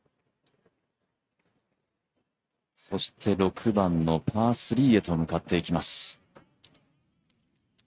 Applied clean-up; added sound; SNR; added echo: neural mask model RNNoise.